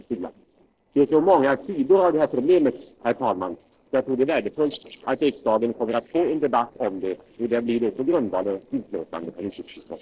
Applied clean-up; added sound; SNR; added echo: neural separator model SepFormer DNS4.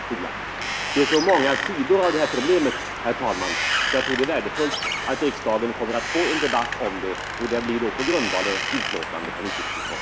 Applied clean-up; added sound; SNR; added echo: none; Wind; 3 dB; none.